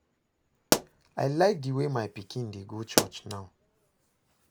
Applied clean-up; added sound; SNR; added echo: none; Explosion; 2 dB; none.